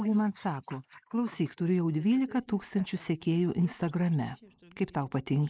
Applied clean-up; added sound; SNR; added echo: neural mask model Resemble Enhance denoiser.